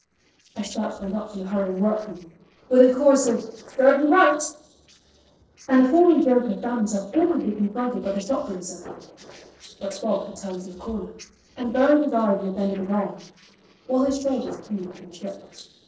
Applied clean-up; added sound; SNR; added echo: neural separator model SepFormer DNS4.